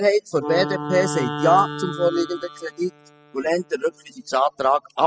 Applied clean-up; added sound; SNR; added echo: classical method spectral subtraction.